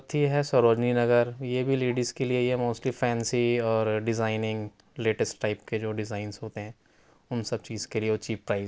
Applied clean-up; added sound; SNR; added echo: none; none; none; none.